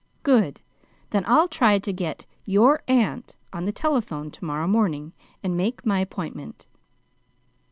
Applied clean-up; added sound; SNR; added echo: none; none; none; none.